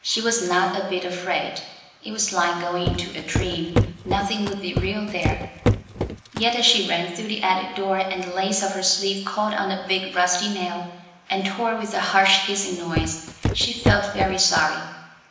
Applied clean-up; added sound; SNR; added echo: none; Walk, footsteps; 2 dB; reverberation time 1.0 s.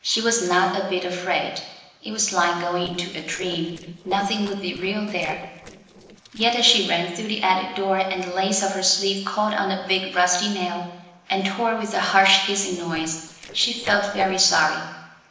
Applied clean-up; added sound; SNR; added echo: neural separator model SepFormer DNS4.